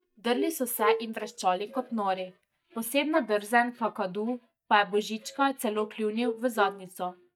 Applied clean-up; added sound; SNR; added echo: neural mask model DeepFilterNet 3.